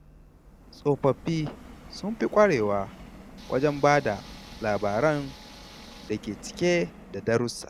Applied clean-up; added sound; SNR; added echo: none; Subway, metro, underground + Tools; 18 dB; none.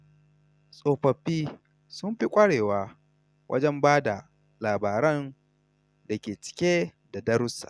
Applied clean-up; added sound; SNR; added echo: none; none; none; none.